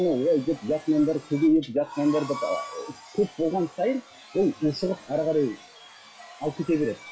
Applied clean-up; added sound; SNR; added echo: classical method WPE with log-MMSE.